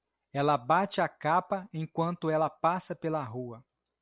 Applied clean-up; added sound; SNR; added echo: none; none; none; none.